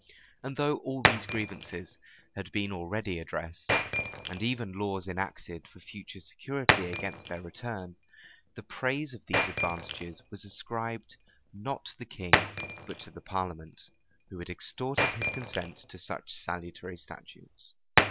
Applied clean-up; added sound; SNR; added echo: none; Shatter; -2 dB; none.